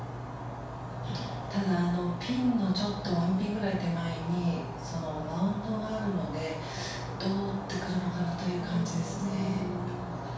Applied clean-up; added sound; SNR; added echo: none; none; none; reverberation time 0.7 s.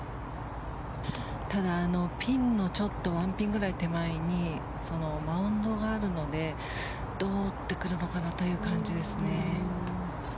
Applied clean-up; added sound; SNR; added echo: none; none; none; none.